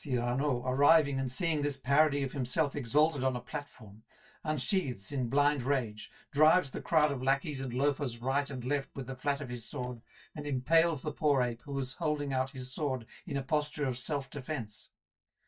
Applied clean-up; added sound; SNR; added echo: neural mask model DeepFilterNet 3.